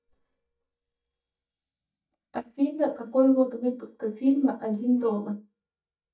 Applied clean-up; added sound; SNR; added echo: neural mask model DeepFilterNet 3.